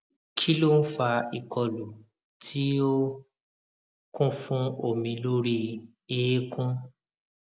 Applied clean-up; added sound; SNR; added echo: none; none; none; none.